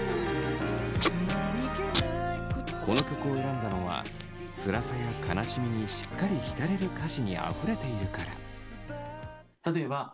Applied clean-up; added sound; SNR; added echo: none; Packing tape, duct tape; 12 dB; none.